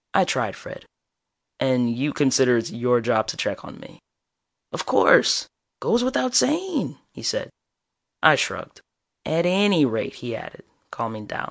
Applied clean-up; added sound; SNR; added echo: none; none; none; none.